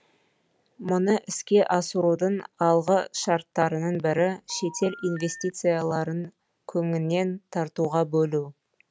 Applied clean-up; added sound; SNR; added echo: none; Telephone; 18 dB; none.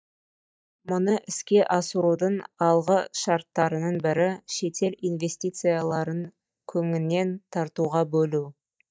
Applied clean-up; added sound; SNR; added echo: neural mask model DeepFilterNet 3.